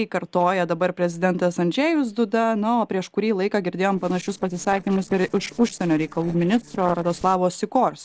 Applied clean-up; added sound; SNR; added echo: neural separator model SepFormer DNS4.